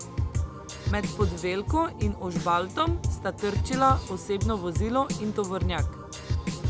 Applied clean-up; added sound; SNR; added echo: none; Drum kit; 1 dB; none.